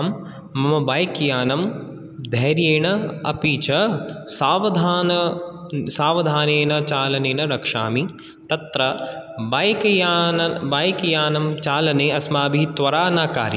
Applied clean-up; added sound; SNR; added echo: none; none; none; none.